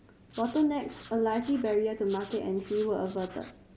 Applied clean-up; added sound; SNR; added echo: none; Writing; 19 dB; none.